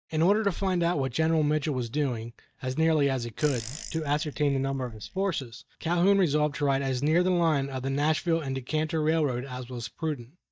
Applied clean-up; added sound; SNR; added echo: neural mask model DeepFilterNet 3.